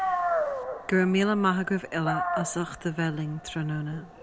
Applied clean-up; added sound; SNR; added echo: none; Dog; 4 dB; none.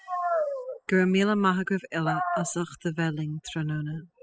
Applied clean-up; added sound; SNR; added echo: classical method spectral subtraction.